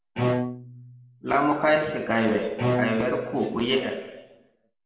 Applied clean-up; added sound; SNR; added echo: none; Bowed string instrument; 4 dB; reverberation time 1.0 s.